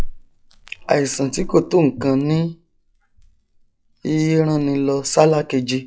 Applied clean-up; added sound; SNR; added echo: classical method log-MMSE.